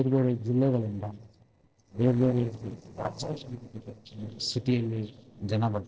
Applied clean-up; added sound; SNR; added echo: neural separator model SepFormer DNS4.